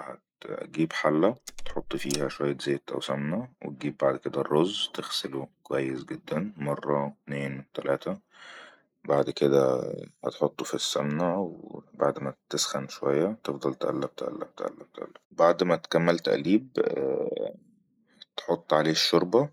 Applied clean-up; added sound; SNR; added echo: neural mask model Resemble Enhance denoiser.